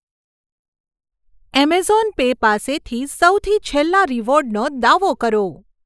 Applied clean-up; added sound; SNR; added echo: neural mask model Resemble Enhance denoiser.